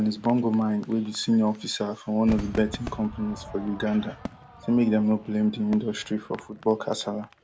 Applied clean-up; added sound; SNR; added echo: none; Crowd / Fireworks; 15 dB; none.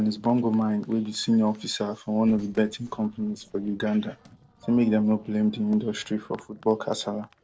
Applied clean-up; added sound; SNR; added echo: neural separator model SepFormer DNS4.